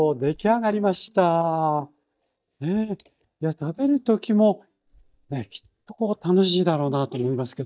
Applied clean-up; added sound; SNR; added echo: neural mask model DeepFilterNet 3.